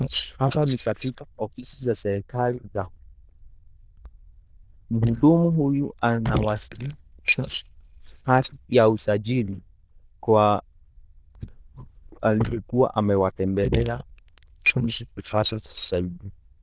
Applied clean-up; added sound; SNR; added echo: neural diffusion model UNIVERSE++.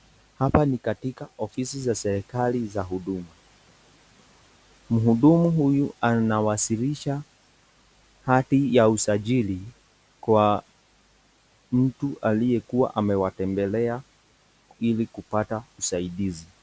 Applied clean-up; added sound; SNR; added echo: none; none; none; none.